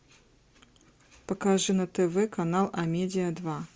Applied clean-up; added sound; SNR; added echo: none; none; none; none.